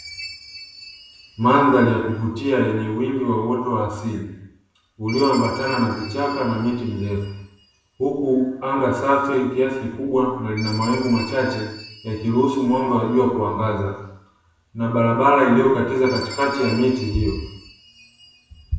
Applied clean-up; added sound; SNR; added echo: none; Chime; 19 dB; reverberation time 0.8 s.